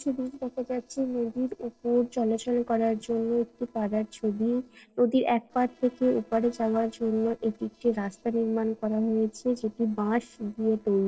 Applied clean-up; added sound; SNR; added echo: neural separator model SepFormer DNS4.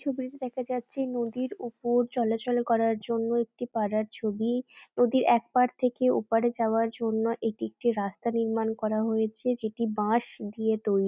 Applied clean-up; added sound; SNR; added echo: none; none; none; none.